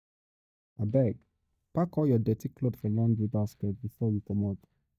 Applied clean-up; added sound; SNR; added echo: neural mask model DeepFilterNet 3.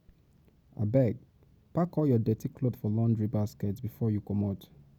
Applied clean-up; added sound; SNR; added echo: none; none; none; none.